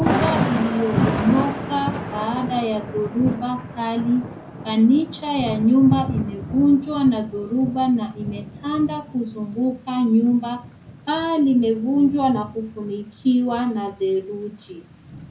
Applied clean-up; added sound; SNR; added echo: none; Thunder / Rain; 7 dB; reverberation time 0.4 s.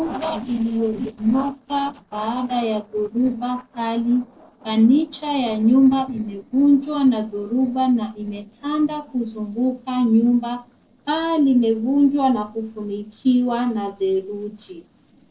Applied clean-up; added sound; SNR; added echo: neural separator model SepFormer DNS4.